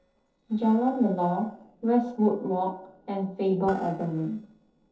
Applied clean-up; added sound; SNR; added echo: neural separator model SepFormer DNS4.